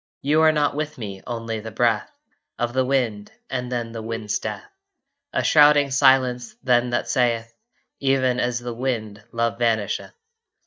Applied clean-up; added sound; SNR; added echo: neural mask model DeepFilterNet 3.